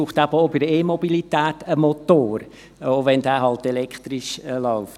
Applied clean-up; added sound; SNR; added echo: none; none; none; none.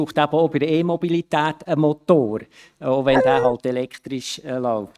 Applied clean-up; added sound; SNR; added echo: neural mask model RNNoise.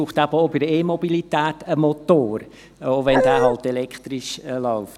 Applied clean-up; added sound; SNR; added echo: none; Dog; -2 dB; none.